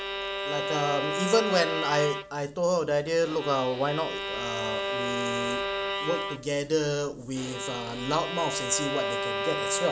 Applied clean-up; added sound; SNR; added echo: none; Bowed string instrument; 3 dB; none.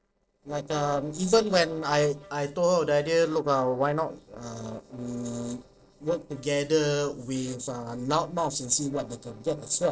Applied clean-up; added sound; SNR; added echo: neural separator model SepFormer DNS4.